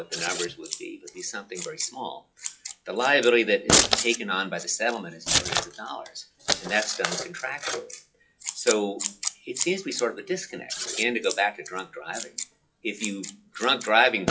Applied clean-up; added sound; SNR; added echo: classical method WPE with log-MMSE.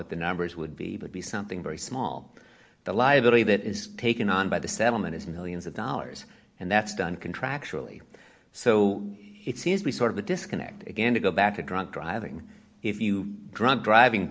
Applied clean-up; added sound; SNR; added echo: none; none; none; none.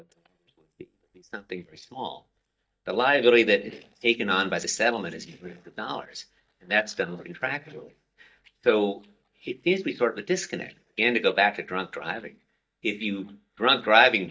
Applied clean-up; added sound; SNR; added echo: neural mask model DeepFilterNet 3.